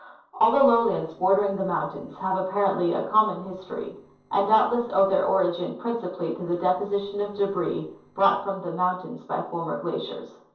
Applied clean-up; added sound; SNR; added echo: neural separator model SepFormer DNS4.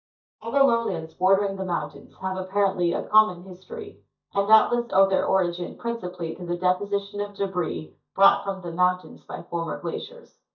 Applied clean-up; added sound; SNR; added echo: neural mask model DeepFilterNet 3.